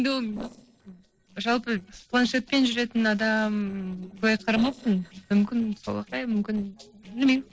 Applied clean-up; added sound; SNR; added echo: neural separator model SepFormer DNS4.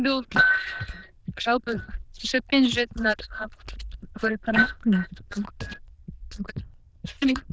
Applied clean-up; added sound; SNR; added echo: neural diffusion model UNIVERSE++.